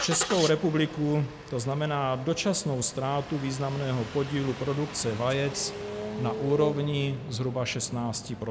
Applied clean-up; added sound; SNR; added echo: none; Engine starting; 10 dB; none.